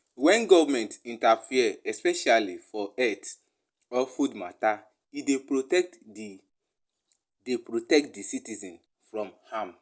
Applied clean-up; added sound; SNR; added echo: none; none; none; none.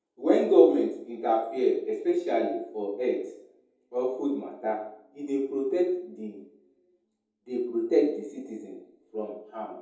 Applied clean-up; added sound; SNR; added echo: none; none; none; reverberation time 0.7 s.